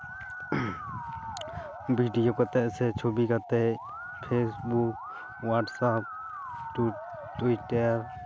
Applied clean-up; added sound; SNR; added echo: none; Musical instrument; 11 dB; none.